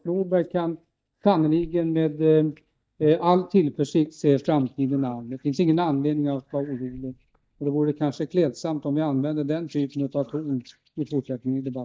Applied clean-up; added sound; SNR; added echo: neural mask model DeepFilterNet 3.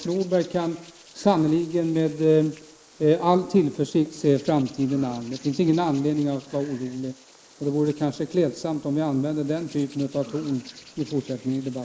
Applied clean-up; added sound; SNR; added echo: neural mask model Resemble Enhance denoiser.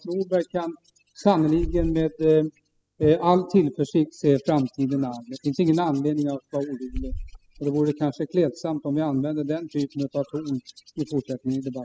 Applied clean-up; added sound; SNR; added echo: classical method spectral subtraction.